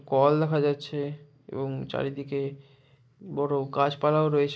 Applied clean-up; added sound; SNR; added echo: neural mask model Resemble Enhance denoiser.